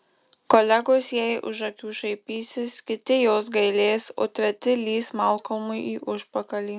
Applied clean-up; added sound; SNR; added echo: none; none; none; none.